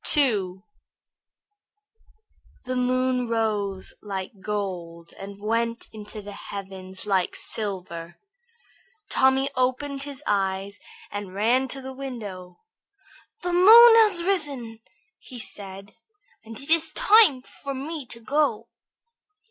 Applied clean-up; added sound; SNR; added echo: none; none; none; none.